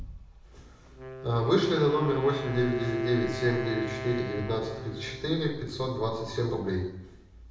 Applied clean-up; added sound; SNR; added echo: none; Wind instrument, woodwind instrument; 11 dB; reverberation time 0.8 s.